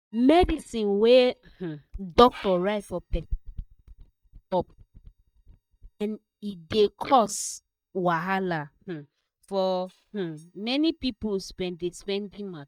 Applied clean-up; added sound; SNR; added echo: neural mask model DeepFilterNet 3.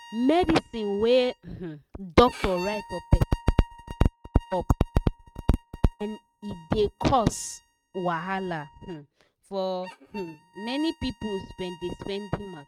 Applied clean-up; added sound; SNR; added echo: neural mask model RNNoise.